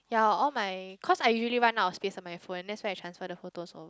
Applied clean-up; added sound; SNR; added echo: none; none; none; none.